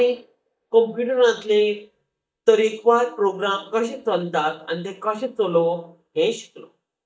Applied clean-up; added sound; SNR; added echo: neural mask model DeepFilterNet 3.